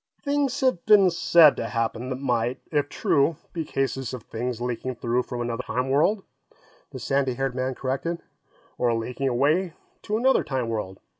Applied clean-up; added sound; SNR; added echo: none; none; none; none.